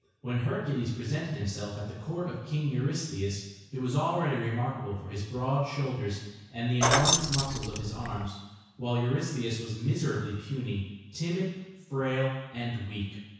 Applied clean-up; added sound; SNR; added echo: none; Keys jangling; -3 dB; reverberation time 1.1 s.